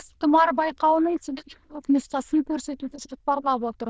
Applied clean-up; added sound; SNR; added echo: neural diffusion model UNIVERSE++.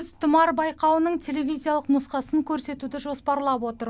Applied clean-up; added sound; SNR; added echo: none; none; none; none.